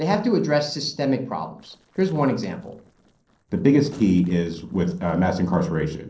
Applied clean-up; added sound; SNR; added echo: neural separator model SepFormer DNS4.